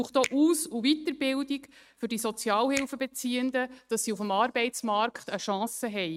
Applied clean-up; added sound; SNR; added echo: neural mask model RNNoise.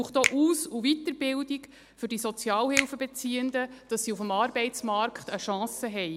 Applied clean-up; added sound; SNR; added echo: none; Finger snapping; 8 dB; none.